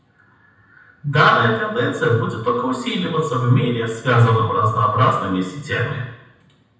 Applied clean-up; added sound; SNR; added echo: none; none; none; reverberation time 0.9 s.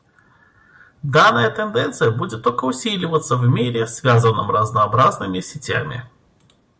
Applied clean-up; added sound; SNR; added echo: none; none; none; none.